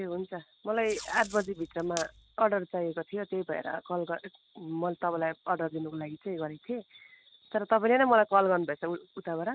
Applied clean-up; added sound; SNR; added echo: none; Packing tape, duct tape; 15 dB; none.